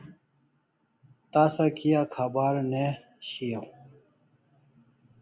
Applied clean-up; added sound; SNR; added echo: none; none; none; none.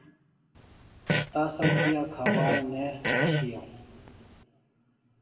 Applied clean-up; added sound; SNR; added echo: none; Fart; -4 dB; reverberation time 1.9 s.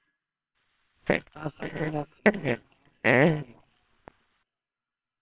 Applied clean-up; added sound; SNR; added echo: neural separator model SepFormer WHAMR!.